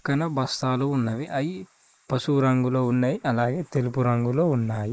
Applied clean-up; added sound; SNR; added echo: neural mask model Resemble Enhance denoiser.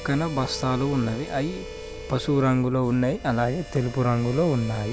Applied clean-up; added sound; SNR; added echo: none; Harmonica; 15 dB; none.